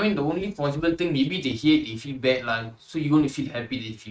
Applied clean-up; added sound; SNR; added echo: neural mask model RNNoise.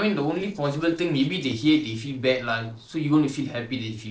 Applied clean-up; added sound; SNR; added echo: neural separator model SepFormer DNS4.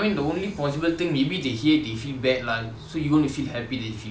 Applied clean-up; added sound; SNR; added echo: none; none; none; none.